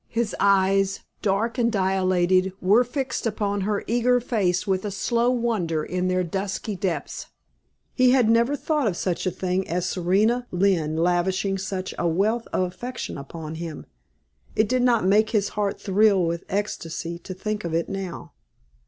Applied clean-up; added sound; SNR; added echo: none; none; none; none.